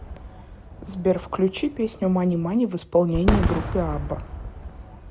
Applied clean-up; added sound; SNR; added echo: none; Fireworks; 5 dB; none.